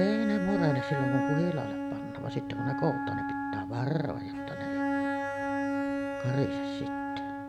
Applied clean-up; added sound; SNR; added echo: none; Bowed string instrument + Wind instrument, woodwind instrument; 0 dB; none.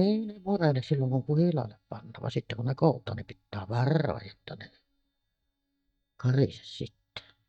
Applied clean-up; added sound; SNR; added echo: neural mask model DeepFilterNet 3.